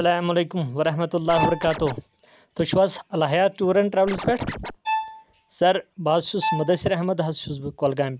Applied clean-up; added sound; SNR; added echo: none; Bowed string instrument + Scratching (performance technique); 9 dB; none.